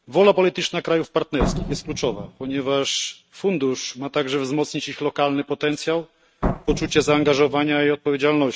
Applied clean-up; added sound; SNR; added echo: neural mask model RNNoise.